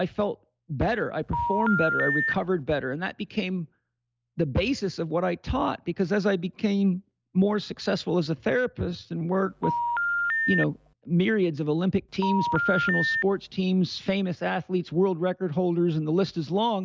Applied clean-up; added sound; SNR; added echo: none; Telephone; 1 dB; none.